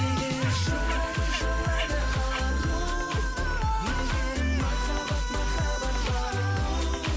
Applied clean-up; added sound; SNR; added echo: none; Bird; 17 dB; none.